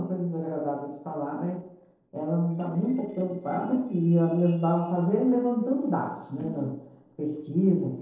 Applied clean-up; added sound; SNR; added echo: neural separator model SepFormer DNS4.